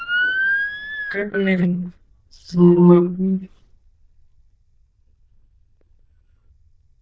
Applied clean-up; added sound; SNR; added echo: neural diffusion model UNIVERSE++.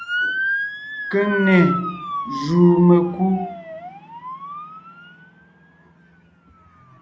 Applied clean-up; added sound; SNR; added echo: none; Motor vehicle (road) / Siren; 8 dB; none.